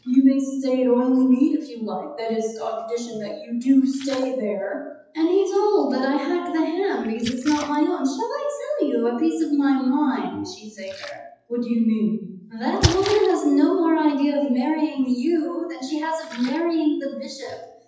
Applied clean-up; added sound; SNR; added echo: classical method WPE with log-MMSE.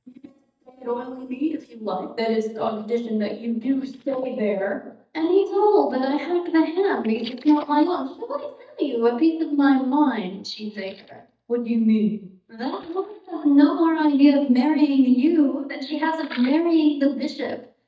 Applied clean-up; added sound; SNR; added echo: neural mask model DeepFilterNet 3.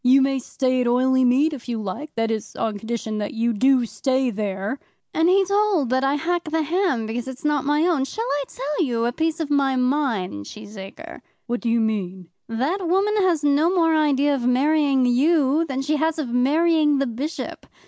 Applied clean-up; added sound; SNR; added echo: none; none; none; none.